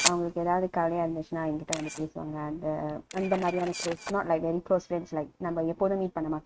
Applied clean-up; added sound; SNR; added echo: neural mask model RNNoise.